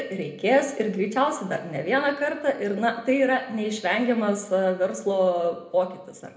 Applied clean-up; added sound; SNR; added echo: none; none; none; reverberation time 0.7 s.